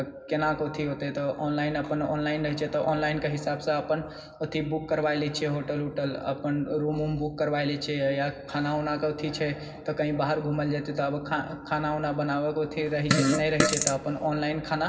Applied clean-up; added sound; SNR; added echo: none; Fart; -2 dB; reverberation time 0.4 s.